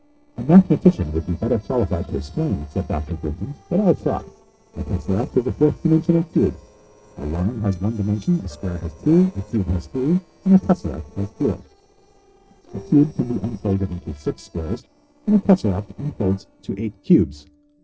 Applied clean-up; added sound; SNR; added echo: neural separator model SepFormer DNS4.